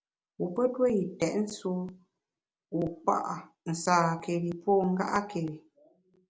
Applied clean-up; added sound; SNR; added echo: none; none; none; none.